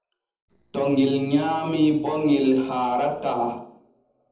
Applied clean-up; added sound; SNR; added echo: neural separator model SepFormer DNS4.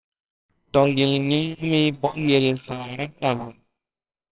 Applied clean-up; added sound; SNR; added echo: neural separator model SepFormer WHAMR!.